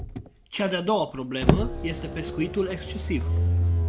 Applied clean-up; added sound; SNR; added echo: none; Motor vehicle (road); -3 dB; none.